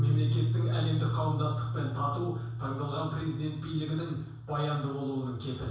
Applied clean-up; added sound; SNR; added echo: none; Piano; -1 dB; reverberation time 0.7 s.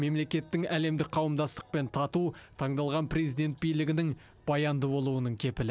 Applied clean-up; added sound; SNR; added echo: none; none; none; none.